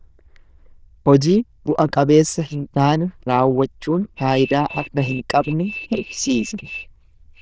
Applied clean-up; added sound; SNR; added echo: neural diffusion model UNIVERSE++.